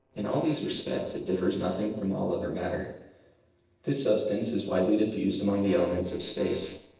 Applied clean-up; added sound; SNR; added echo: neural separator model SepFormer DNS4.